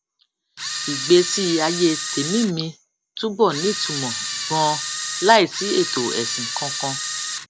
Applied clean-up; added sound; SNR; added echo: none; Camera; 5 dB; none.